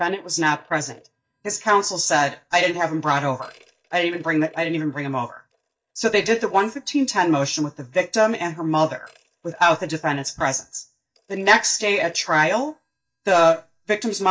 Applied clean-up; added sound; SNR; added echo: neural mask model DeepFilterNet 3.